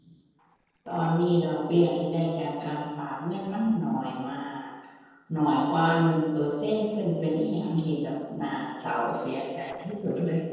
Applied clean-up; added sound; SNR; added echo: neural separator model SepFormer DNS4.